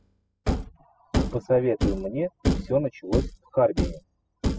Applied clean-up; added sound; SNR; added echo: classical method spectral subtraction.